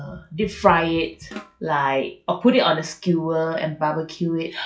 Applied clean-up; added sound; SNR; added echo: classical method log-MMSE.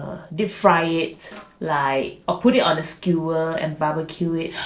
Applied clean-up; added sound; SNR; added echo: neural separator model SepFormer DNS4.